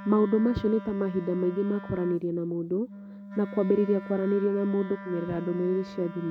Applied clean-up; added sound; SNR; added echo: none; Wind instrument, woodwind instrument; 14 dB; none.